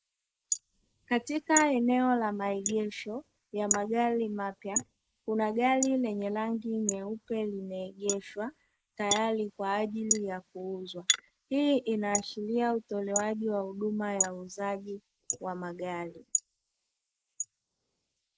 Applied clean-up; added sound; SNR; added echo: neural mask model Resemble Enhance denoiser.